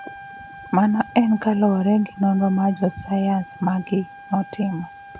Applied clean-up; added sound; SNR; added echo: none; Trumpet; 19 dB; none.